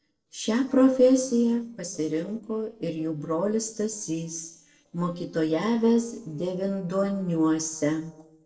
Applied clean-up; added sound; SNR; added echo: neural separator model SepFormer DNS4.